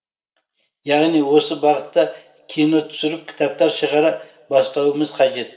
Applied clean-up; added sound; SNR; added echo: none; none; none; reverberation time 0.9 s.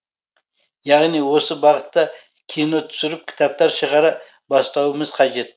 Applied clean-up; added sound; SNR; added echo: none; none; none; none.